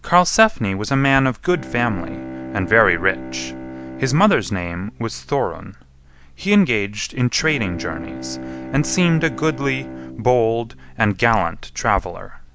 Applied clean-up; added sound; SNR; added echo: none; Bowed string instrument; 14 dB; none.